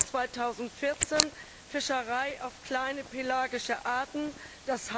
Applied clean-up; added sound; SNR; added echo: neural mask model Resemble Enhance denoiser.